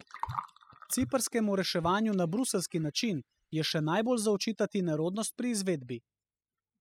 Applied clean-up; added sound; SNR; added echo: classical method spectral subtraction.